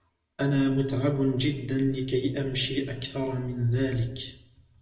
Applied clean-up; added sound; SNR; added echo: none; none; none; reverberation time 0.4 s.